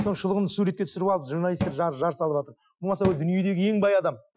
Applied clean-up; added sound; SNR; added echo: classical method Wiener filter.